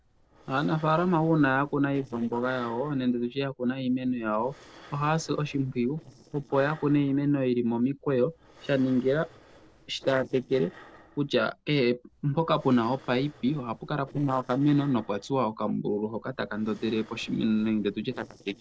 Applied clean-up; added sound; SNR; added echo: neural separator model SepFormer DNS4.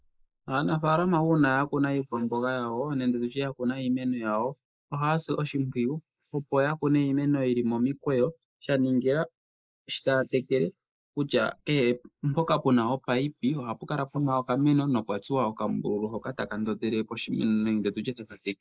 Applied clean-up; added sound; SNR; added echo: neural mask model Resemble Enhance denoiser.